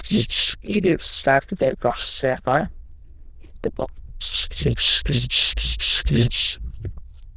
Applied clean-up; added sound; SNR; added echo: neural diffusion model UNIVERSE++.